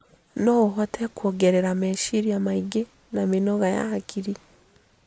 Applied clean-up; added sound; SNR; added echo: none; none; none; none.